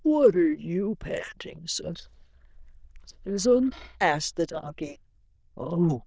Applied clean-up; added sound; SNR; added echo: neural diffusion model UNIVERSE++.